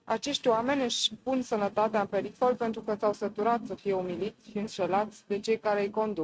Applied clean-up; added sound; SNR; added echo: neural mask model RNNoise.